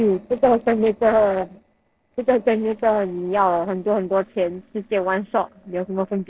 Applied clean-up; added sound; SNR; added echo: neural separator model SepFormer DNS4.